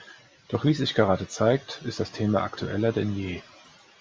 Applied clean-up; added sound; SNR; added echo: none; none; none; none.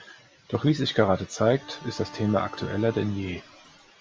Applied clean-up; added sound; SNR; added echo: none; Bowed string instrument; 20 dB; none.